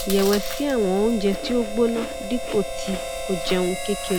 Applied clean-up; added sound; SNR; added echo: none; Chewing, mastication + Harmonica; 6 dB; none.